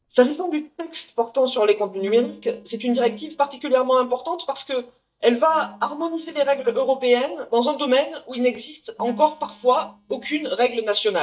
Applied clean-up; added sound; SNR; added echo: neural mask model DeepFilterNet 3.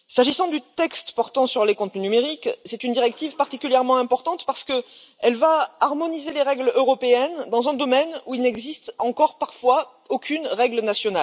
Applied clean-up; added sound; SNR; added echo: none; none; none; none.